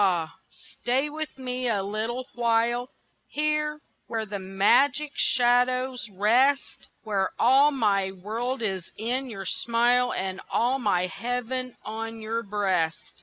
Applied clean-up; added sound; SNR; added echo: none; none; none; none.